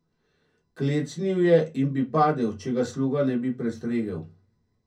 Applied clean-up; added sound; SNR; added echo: none; none; none; reverberation time 0.3 s.